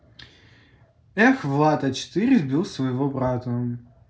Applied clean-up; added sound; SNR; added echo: none; none; none; none.